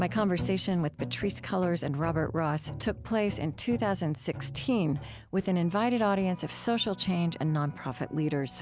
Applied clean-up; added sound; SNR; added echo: none; none; none; none.